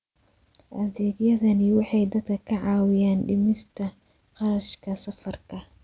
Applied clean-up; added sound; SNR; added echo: none; none; none; none.